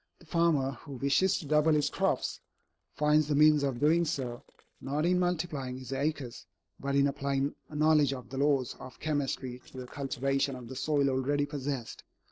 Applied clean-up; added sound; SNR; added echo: neural separator model SepFormer DNS4.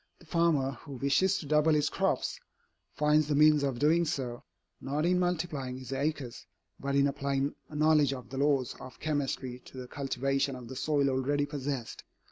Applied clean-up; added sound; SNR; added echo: none; none; none; none.